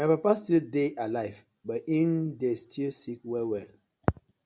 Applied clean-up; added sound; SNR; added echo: none; none; none; none.